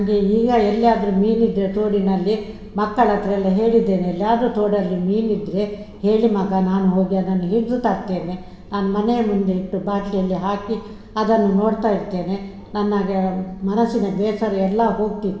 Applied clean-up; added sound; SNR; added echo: none; none; none; reverberation time 1.2 s.